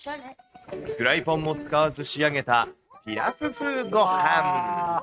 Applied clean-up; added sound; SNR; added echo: neural mask model RNNoise.